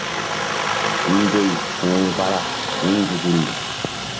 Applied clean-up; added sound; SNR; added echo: none; Aircraft; 1 dB; none.